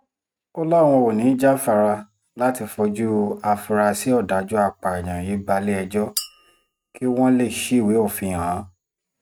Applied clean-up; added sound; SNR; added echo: neural mask model RNNoise.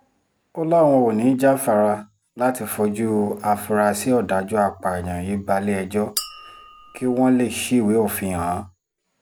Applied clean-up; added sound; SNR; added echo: none; Chink, clink; 15 dB; none.